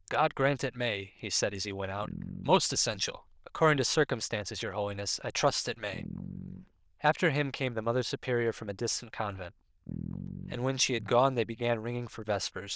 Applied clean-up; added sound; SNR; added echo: neural diffusion model UNIVERSE++.